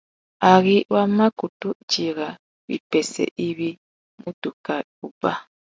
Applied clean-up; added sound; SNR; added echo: none; none; none; none.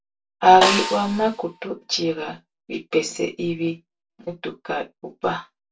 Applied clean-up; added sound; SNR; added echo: none; Snare drum; 4 dB; reverberation time 0.2 s.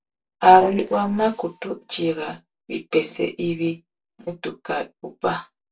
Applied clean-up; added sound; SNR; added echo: neural separator model SepFormer DNS4.